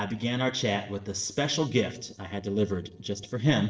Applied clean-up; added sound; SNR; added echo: neural separator model SepFormer DNS4.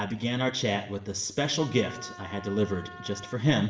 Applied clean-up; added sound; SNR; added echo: none; Wind instrument, woodwind instrument; 17 dB; reverberation time 0.7 s.